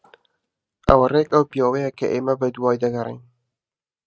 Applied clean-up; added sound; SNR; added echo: neural mask model RNNoise.